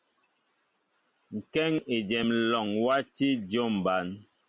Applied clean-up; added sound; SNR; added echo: none; none; none; none.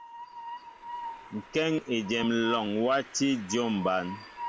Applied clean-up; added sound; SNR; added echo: none; Train; 13 dB; none.